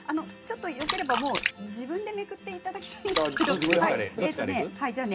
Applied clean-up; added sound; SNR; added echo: none; Splash, splatter; 6 dB; reverberation time 0.3 s.